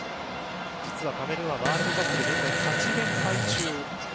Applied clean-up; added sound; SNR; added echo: none; Fart; -2 dB; none.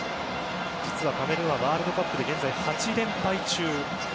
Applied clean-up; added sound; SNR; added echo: none; none; none; none.